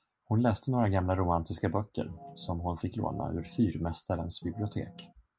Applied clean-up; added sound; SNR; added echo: none; Organ; 17 dB; none.